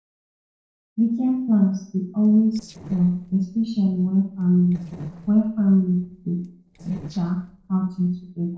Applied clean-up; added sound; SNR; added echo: neural separator model SepFormer DNS4.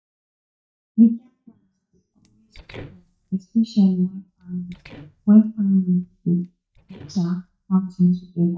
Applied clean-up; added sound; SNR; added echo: neural mask model DeepFilterNet 3.